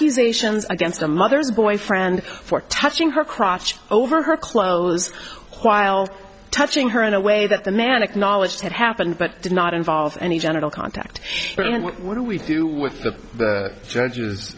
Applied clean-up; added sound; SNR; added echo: none; none; none; none.